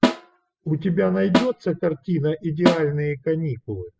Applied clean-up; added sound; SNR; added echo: classical method spectral subtraction.